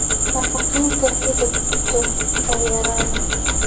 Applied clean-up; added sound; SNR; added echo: none; Tick-tock; 3 dB; reverberation time 0.3 s.